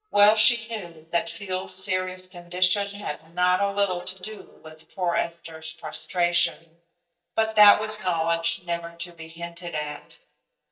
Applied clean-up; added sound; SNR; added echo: neural mask model DeepFilterNet 3.